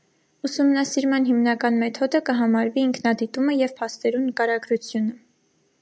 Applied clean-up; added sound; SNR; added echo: none; none; none; none.